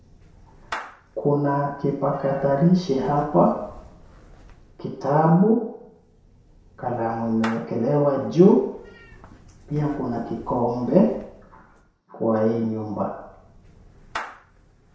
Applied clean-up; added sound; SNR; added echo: none; Meow / Clapping; 20 dB; reverberation time 0.7 s.